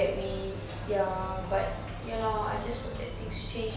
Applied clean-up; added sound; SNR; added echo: none; none; none; none.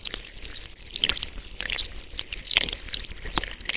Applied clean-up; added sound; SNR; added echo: neural separator model SepFormer WHAMR!.